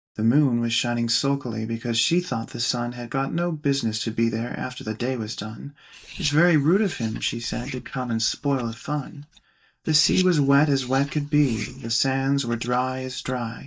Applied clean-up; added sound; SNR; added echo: neural mask model DeepFilterNet 3.